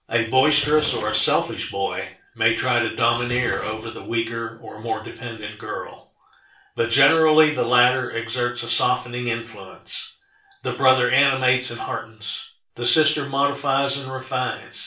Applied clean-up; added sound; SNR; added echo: none; Drawer open or close; 15 dB; reverberation time 0.3 s.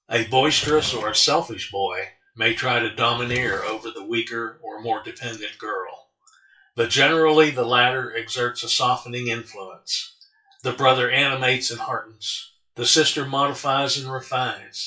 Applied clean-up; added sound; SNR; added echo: classical method WPE with log-MMSE.